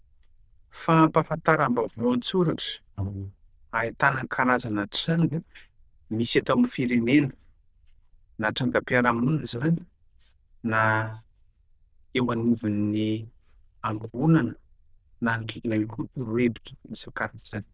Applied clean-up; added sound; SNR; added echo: neural diffusion model UNIVERSE++.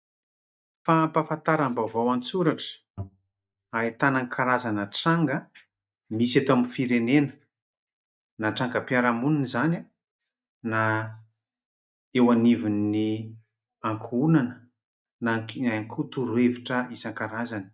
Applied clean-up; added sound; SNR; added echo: neural mask model DeepFilterNet 3.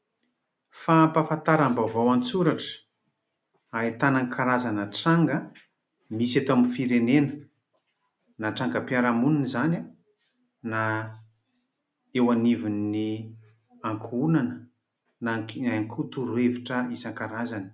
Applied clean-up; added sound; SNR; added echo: none; none; none; none.